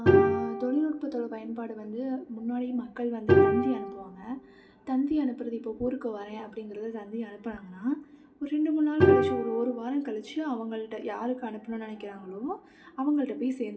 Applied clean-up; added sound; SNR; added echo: none; Bowed string instrument; -3 dB; reverberation time 0.2 s.